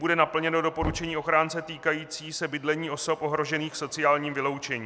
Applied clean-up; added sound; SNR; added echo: none; Knock; 16 dB; none.